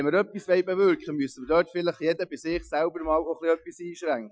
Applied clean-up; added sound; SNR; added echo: classical method Wiener filter.